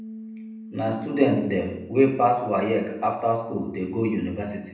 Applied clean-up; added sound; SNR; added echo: none; Piano; 18 dB; reverberation time 0.7 s.